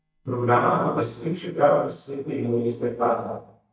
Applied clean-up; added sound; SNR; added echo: neural mask model DeepFilterNet 3.